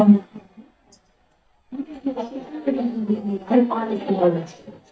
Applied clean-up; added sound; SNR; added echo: neural mask model DeepFilterNet 3.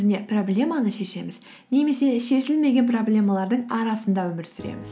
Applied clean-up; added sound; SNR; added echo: none; none; none; none.